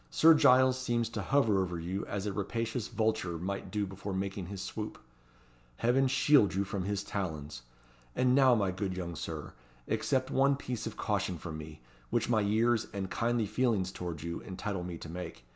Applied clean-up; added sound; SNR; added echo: none; none; none; none.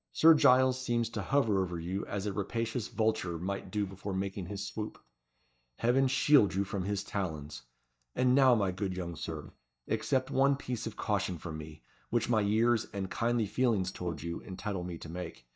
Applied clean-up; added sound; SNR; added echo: neural mask model DeepFilterNet 3.